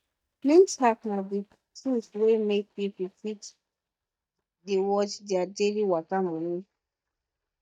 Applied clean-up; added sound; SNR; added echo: neural mask model DeepFilterNet 3.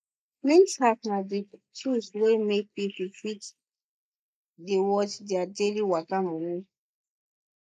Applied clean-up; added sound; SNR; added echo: neural mask model Resemble Enhance denoiser.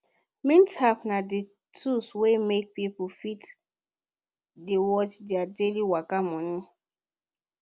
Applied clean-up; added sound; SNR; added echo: none; none; none; none.